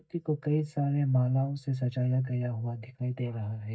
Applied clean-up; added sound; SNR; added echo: neural mask model DeepFilterNet 3.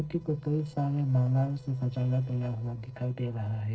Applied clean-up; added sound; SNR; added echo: neural separator model SepFormer DNS4.